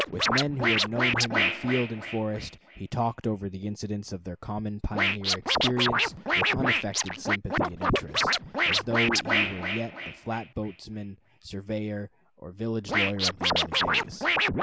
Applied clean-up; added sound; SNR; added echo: none; Scratching (performance technique); -4 dB; none.